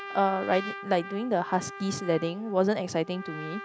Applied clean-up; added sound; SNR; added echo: none; Trumpet; 12 dB; none.